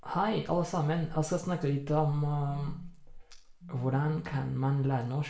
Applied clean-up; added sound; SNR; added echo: none; Telephone; 18 dB; reverberation time 0.4 s.